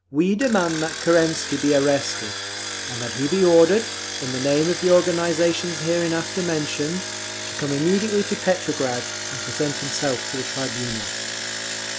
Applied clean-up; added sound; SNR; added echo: none; Engine; 7 dB; none.